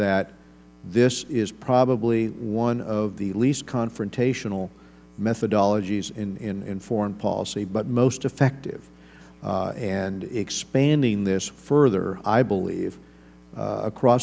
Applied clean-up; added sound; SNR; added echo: none; none; none; none.